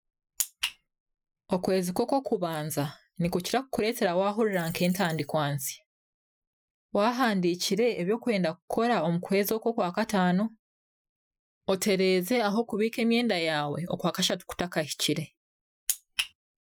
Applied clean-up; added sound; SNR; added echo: classical method Wiener filter.